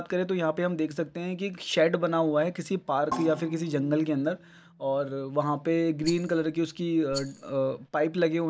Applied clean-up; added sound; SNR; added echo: none; Percussion + Rattle; 15 dB; none.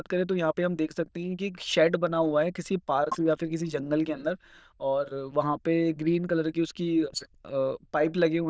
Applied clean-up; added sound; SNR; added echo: neural diffusion model UNIVERSE++.